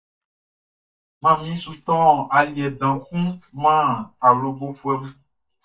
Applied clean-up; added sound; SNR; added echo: neural mask model DeepFilterNet 3.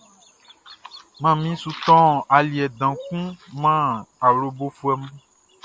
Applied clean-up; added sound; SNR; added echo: none; none; none; none.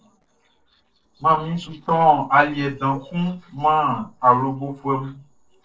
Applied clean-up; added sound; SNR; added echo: neural separator model SepFormer DNS4.